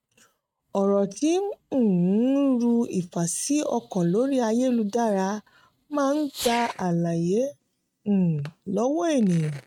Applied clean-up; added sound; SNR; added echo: neural mask model RNNoise.